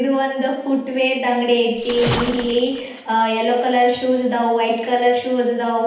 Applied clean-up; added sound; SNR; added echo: none; Splash, splatter; 9 dB; reverberation time 0.8 s.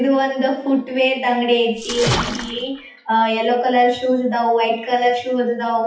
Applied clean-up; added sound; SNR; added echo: classical method WPE with log-MMSE.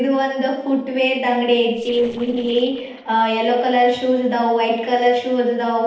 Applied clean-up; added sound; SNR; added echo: neural separator model SepFormer DNS4.